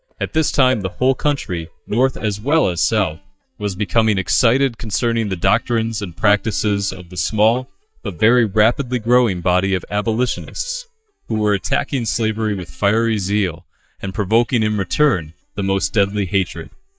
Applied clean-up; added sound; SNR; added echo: neural mask model DeepFilterNet 3.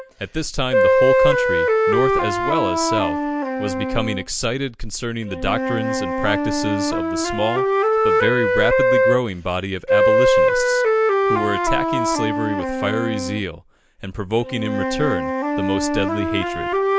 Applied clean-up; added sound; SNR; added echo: none; Wind instrument, woodwind instrument; -5 dB; none.